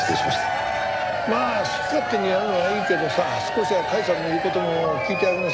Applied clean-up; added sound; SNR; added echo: none; Crowd / Cheering; 0 dB; none.